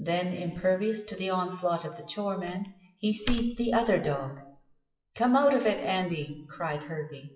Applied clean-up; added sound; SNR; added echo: classical method WPE with log-MMSE.